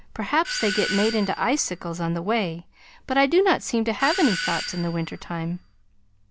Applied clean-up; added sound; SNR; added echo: none; Doorbell; 8 dB; none.